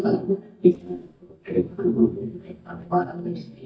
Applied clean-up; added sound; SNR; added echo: neural mask model DeepFilterNet 3.